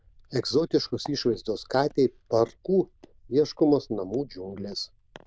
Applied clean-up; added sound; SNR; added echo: neural diffusion model UNIVERSE++.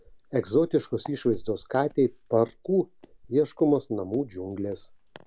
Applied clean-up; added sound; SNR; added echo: none; Walk, footsteps; 19 dB; none.